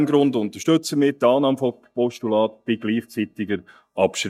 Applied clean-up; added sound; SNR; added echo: neural mask model DeepFilterNet 3.